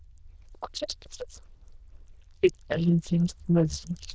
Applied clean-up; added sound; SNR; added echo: neural diffusion model UNIVERSE++.